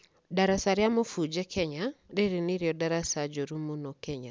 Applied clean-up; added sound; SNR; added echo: none; none; none; none.